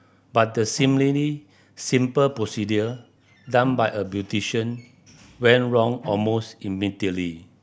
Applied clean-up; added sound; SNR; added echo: none; Bowed string instrument; 18 dB; none.